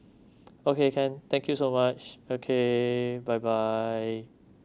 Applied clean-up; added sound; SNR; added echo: none; none; none; none.